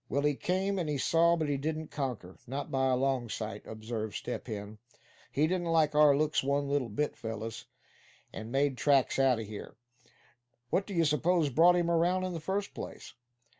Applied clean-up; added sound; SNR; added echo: none; none; none; none.